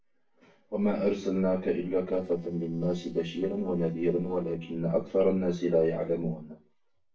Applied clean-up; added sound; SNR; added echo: neural separator model SepFormer DNS4.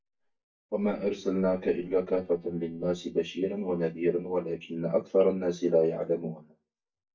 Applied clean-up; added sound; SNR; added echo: neural mask model DeepFilterNet 3.